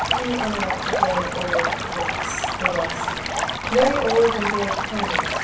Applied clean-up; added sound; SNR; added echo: none; Stream; -1 dB; reverberation time 0.4 s.